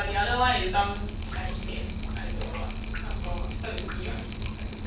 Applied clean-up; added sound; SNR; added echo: none; Drip; -1 dB; reverberation time 0.3 s.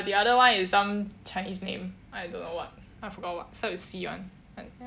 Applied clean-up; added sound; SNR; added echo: none; none; none; none.